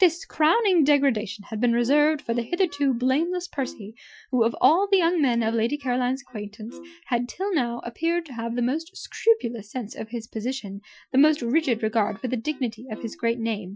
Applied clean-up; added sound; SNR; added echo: classical method Wiener filter.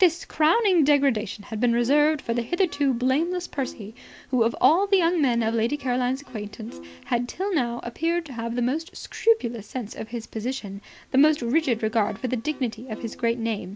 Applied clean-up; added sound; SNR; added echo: none; Bowed string instrument; 20 dB; none.